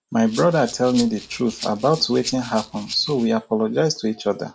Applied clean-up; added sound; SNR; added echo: none; Rattle (instrument); 16 dB; none.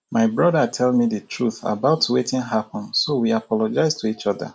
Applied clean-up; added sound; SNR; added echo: none; none; none; none.